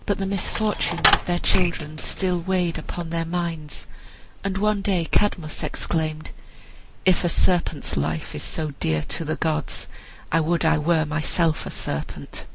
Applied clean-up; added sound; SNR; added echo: none; Coin (dropping); 5 dB; none.